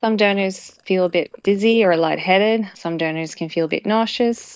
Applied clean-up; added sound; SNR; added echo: neural mask model DeepFilterNet 3.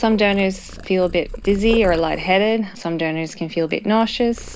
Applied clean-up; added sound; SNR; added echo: none; Purr; 14 dB; none.